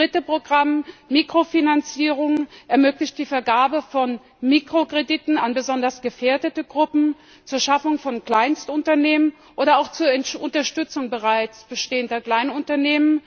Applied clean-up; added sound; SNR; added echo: none; none; none; none.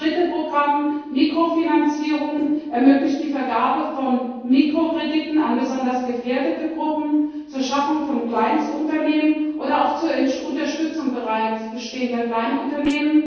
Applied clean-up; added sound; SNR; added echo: neural separator model SepFormer DNS4.